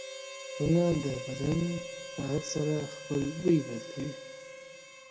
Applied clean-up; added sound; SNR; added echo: none; Harmonica; 11 dB; reverberation time 1.1 s.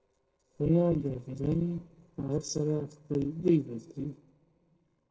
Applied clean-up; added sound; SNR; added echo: neural separator model SepFormer DNS4.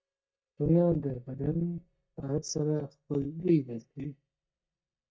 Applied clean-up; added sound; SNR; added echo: neural mask model DeepFilterNet 3.